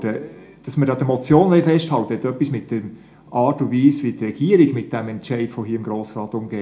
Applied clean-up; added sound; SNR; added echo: none; none; none; reverberation time 0.3 s.